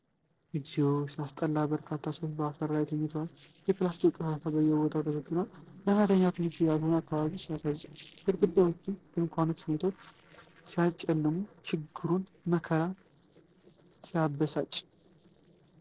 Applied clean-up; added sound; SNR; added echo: neural separator model SepFormer DNS4.